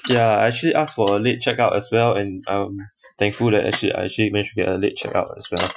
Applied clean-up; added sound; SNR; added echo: classical method Wiener filter.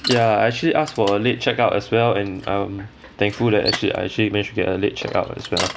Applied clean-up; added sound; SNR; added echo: none; Bicycle; 13 dB; none.